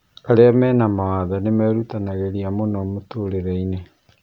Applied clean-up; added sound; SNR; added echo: none; none; none; none.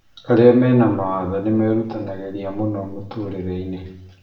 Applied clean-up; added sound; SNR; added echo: none; none; none; reverberation time 0.7 s.